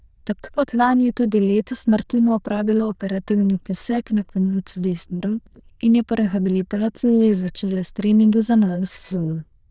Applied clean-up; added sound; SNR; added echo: neural diffusion model UNIVERSE++.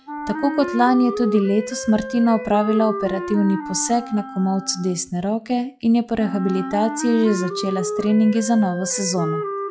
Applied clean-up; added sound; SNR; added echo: classical method log-MMSE.